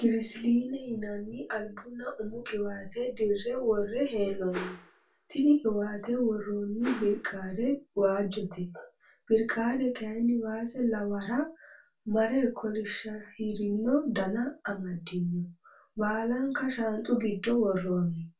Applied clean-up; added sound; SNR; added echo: none; Whoosh, swoosh, swish; 13 dB; reverberation time 0.2 s.